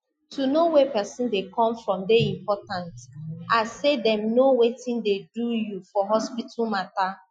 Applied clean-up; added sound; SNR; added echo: classical method Wiener filter.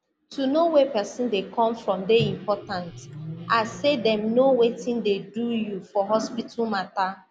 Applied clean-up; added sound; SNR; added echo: none; Microwave oven; 13 dB; none.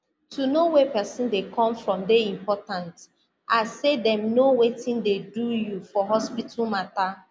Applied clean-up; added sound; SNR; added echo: none; none; none; none.